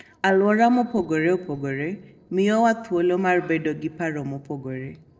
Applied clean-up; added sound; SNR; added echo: neural separator model SepFormer DNS4.